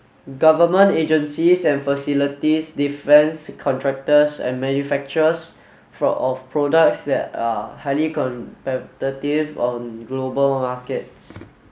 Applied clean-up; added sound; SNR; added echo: none; none; none; none.